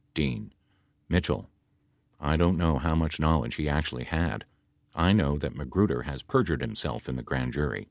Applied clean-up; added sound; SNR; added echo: none; none; none; none.